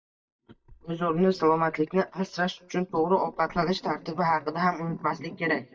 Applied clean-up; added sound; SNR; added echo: neural mask model DeepFilterNet 3.